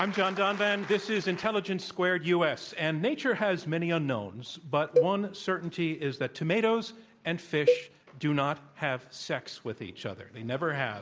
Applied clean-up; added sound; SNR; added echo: none; Cowbell; 2 dB; none.